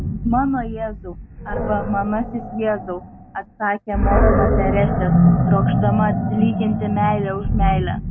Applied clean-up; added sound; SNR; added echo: none; Animal; -3 dB; none.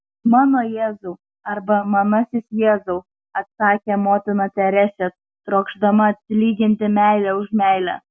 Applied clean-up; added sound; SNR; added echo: none; none; none; none.